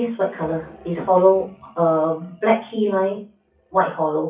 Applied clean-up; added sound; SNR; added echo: classical method WPE with log-MMSE.